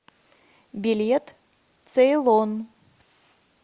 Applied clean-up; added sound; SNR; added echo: none; none; none; none.